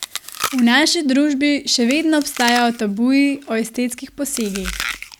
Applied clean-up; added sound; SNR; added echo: none; Chewing, mastication; 13 dB; none.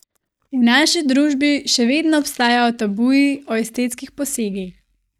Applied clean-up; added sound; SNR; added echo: neural mask model DeepFilterNet 3.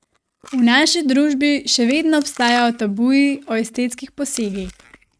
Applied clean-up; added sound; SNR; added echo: neural mask model RNNoise.